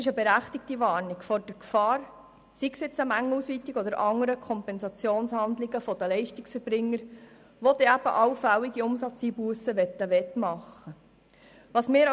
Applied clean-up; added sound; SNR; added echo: none; none; none; none.